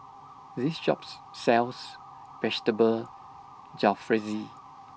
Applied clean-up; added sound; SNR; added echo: none; Motor vehicle (road) / Siren; 18 dB; none.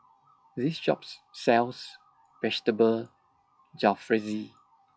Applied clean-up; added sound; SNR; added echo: classical method log-MMSE.